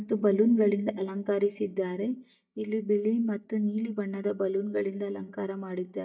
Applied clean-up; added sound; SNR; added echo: neural mask model DeepFilterNet 3.